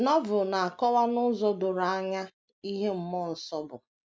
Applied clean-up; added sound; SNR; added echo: none; none; none; none.